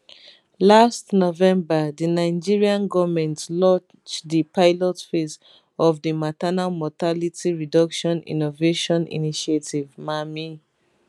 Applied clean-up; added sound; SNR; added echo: none; none; none; none.